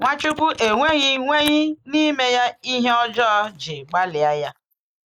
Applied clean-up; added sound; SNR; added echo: neural mask model Resemble Enhance denoiser.